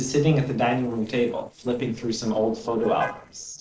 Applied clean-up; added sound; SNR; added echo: neural separator model SepFormer DNS4.